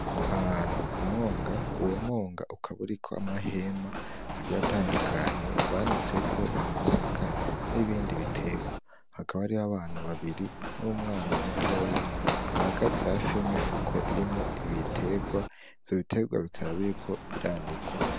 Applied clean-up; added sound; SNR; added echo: none; Run; -1 dB; none.